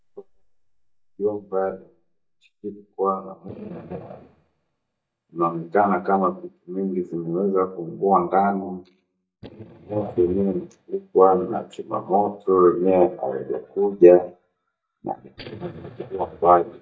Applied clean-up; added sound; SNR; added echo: neural mask model DeepFilterNet 3.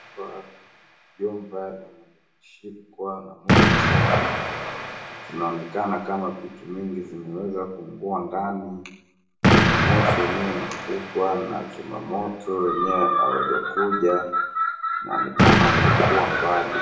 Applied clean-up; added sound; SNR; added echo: none; Explosion; -2 dB; reverberation time 0.7 s.